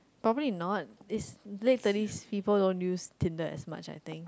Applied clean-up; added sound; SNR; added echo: none; none; none; none.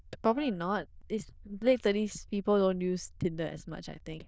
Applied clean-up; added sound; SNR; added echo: neural diffusion model UNIVERSE++.